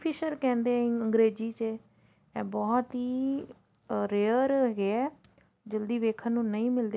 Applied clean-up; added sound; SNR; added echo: none; none; none; none.